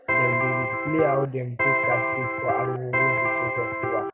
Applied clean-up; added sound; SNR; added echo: none; Electric guitar; -4 dB; none.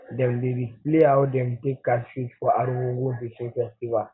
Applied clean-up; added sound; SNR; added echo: none; none; none; none.